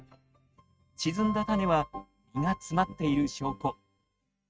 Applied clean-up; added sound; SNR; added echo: neural mask model RNNoise.